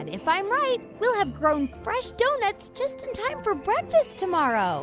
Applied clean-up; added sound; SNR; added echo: none; none; none; none.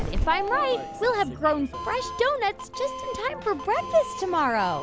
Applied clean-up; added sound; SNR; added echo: none; Doorbell; 8 dB; none.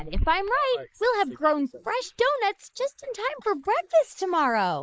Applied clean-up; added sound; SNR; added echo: neural mask model Resemble Enhance denoiser.